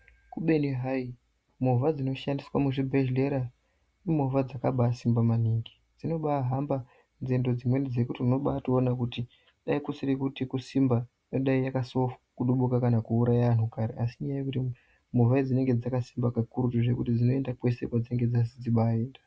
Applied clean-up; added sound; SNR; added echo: none; none; none; none.